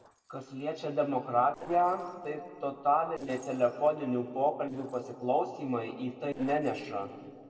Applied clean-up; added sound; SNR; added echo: neural separator model SepFormer DNS4.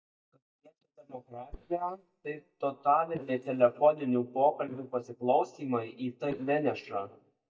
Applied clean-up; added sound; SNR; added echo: neural mask model DeepFilterNet 3.